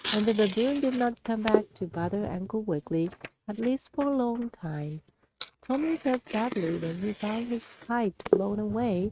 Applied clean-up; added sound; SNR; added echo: neural mask model RNNoise.